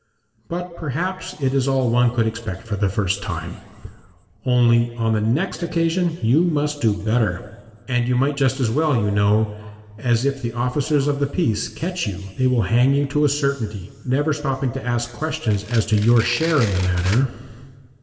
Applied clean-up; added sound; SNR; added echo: none; Domestic sounds, home sounds; 14 dB; reverberation time 1.7 s.